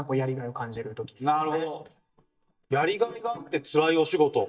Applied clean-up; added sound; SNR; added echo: neural mask model DeepFilterNet 3.